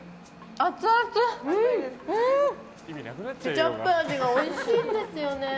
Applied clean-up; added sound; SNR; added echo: none; none; none; none.